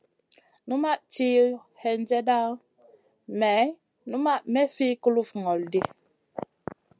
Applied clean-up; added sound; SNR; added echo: none; none; none; none.